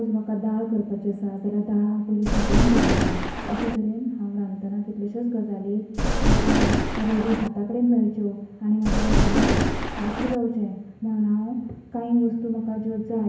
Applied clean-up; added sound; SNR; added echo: none; Thunder; -4 dB; reverberation time 0.8 s.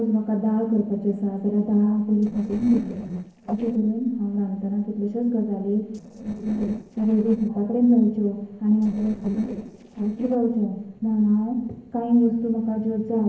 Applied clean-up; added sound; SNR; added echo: neural separator model SepFormer DNS4.